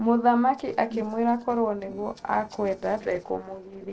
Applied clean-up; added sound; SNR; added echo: neural separator model SepFormer DNS4.